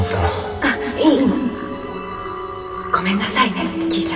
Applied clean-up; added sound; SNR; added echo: none; Burping, eructation; 13 dB; reverberation time 2.2 s.